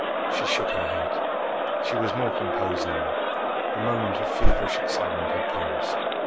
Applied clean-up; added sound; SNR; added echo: none; Crowd; -2 dB; none.